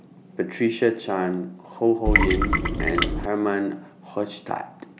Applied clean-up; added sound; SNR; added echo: none; Trickle, dribble / Water tap, faucet; -4 dB; none.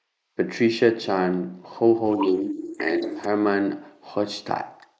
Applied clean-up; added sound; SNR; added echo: neural mask model Resemble Enhance denoiser.